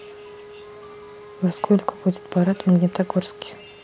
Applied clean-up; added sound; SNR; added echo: none; Wind instrument, woodwind instrument; 19 dB; none.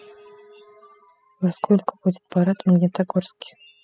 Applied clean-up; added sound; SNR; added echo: classical method spectral subtraction.